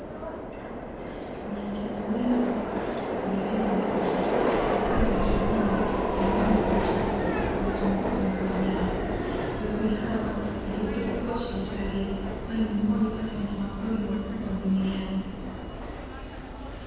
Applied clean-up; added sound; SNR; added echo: none; Subway, metro, underground; -2 dB; reverberation time 1.2 s.